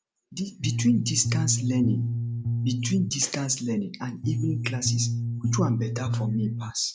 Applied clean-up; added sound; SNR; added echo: none; Bass guitar; -1 dB; none.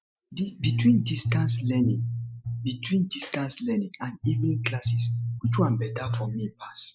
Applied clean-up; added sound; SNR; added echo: classical method spectral subtraction.